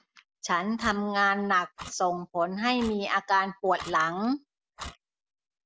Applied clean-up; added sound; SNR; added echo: none; Clock; 19 dB; none.